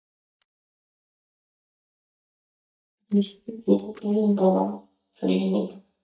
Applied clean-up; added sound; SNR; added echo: neural mask model DeepFilterNet 3.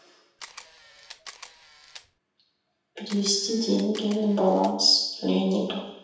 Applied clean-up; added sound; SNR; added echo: none; Camera; 20 dB; reverberation time 0.9 s.